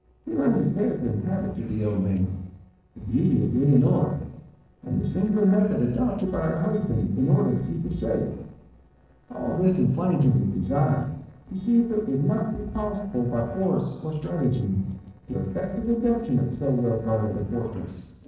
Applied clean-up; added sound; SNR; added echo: neural separator model SepFormer DNS4.